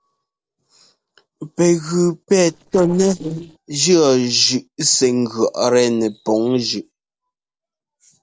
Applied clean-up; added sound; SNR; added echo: neural separator model SepFormer DNS4.